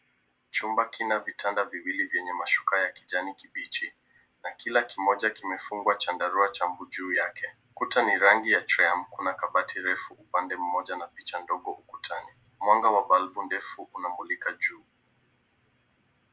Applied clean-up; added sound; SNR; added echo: none; none; none; none.